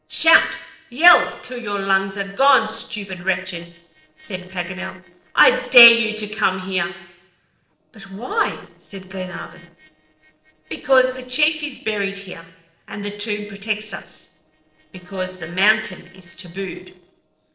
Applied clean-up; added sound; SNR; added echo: neural separator model SepFormer DNS4.